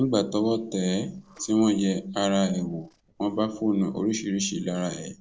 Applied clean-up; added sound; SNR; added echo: neural separator model SepFormer DNS4.